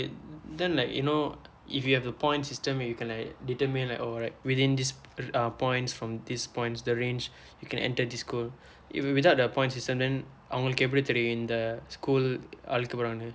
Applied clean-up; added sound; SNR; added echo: none; none; none; none.